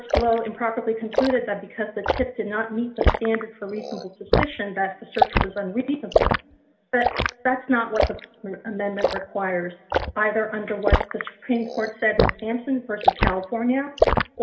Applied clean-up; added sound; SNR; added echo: none; Liquid; -1 dB; reverberation time 1.7 s.